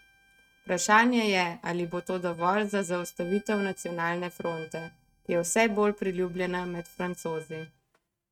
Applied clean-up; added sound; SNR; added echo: neural mask model RNNoise.